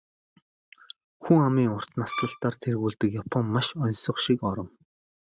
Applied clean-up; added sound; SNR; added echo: neural mask model RNNoise.